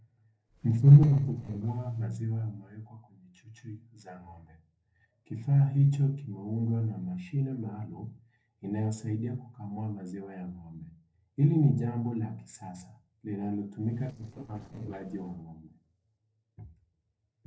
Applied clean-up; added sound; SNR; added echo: neural separator model SepFormer DNS4.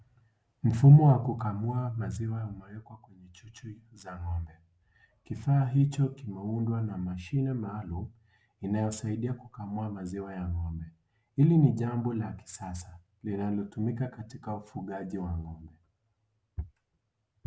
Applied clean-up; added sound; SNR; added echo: none; none; none; none.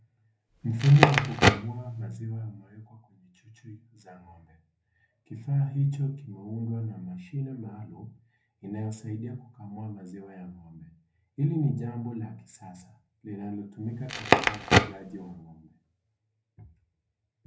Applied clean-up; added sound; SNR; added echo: none; Crackle; -5 dB; reverberation time 0.3 s.